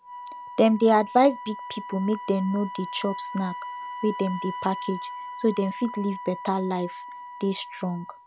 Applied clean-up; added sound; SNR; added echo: none; Wind instrument, woodwind instrument; 11 dB; none.